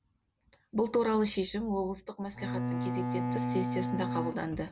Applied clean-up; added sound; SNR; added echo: none; Bowed string instrument; 0 dB; none.